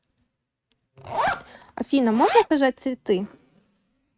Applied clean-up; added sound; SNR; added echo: neural mask model RNNoise.